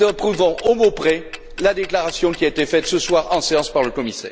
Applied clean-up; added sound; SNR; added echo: none; Tick-tock; 16 dB; none.